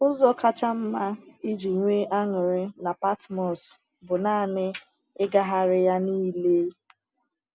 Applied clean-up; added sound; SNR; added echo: none; none; none; none.